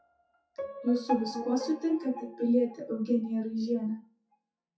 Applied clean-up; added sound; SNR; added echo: classical method WPE with log-MMSE.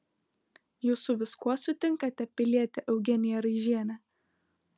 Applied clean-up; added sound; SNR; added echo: none; none; none; none.